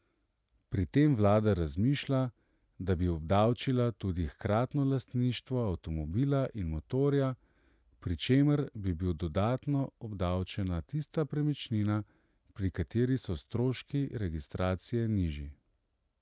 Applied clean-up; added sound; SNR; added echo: none; none; none; none.